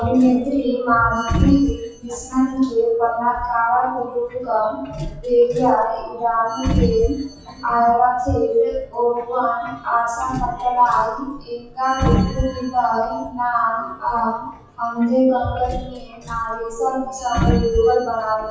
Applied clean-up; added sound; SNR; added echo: classical method WPE with log-MMSE.